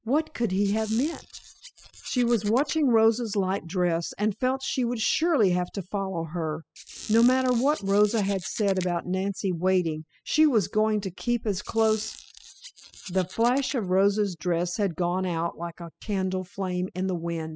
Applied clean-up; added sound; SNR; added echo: classical method spectral subtraction.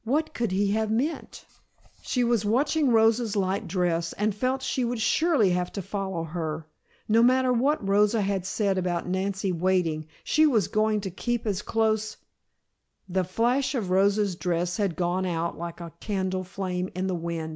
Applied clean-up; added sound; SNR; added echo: none; none; none; none.